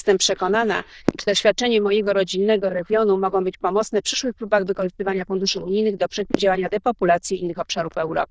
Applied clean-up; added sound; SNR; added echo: neural diffusion model UNIVERSE++.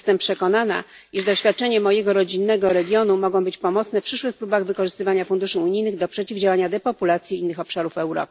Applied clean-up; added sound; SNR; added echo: none; none; none; none.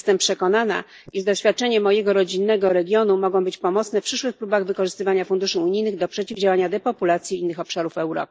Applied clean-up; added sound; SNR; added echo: neural mask model DeepFilterNet 3.